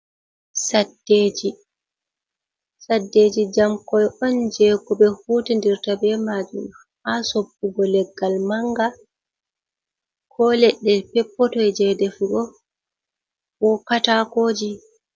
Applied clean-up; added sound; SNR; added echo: none; none; none; none.